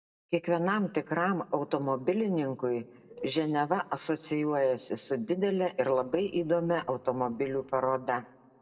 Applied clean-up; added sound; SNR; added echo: neural separator model SepFormer DNS4.